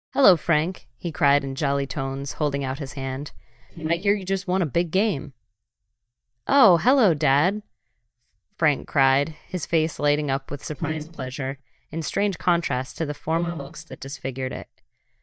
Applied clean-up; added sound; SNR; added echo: neural mask model DeepFilterNet 3.